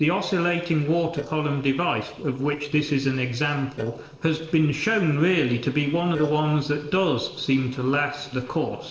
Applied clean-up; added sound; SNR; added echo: neural separator model SepFormer DNS4.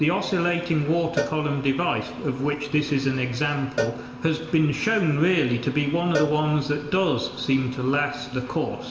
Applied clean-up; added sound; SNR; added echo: none; Cowbell; 12 dB; reverberation time 1.0 s.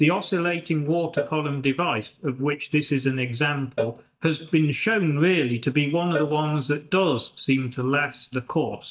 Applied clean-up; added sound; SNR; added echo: neural mask model DeepFilterNet 3.